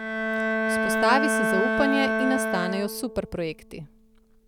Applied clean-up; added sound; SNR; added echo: none; Bowed string instrument; -2 dB; none.